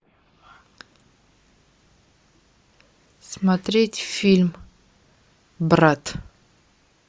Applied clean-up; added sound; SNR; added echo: neural mask model Resemble Enhance denoiser.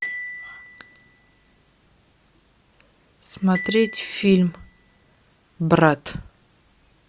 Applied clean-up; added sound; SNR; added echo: none; Glockenspiel; 14 dB; none.